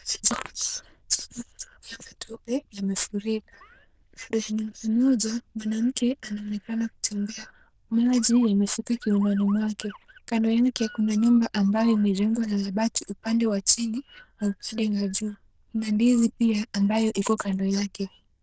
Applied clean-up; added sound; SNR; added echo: neural diffusion model UNIVERSE++.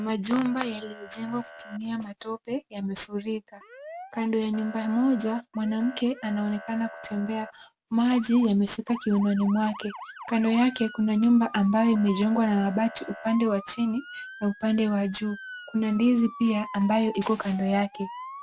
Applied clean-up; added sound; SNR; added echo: none; Motor vehicle (road) / Siren; 17 dB; none.